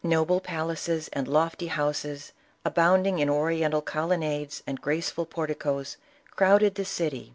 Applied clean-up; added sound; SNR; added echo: none; none; none; none.